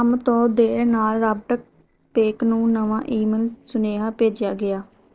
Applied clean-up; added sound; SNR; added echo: neural separator model SepFormer DNS4.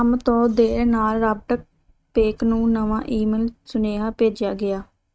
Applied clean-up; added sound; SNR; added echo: neural mask model RNNoise.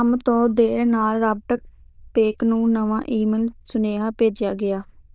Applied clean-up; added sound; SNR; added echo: neural diffusion model UNIVERSE++.